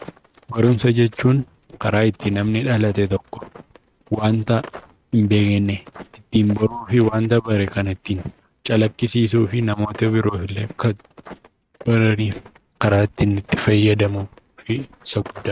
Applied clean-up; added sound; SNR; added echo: neural mask model RNNoise.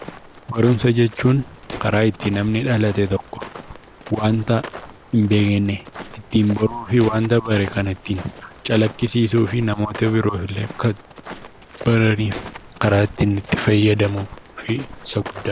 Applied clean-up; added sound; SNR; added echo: none; Walk, footsteps; 16 dB; none.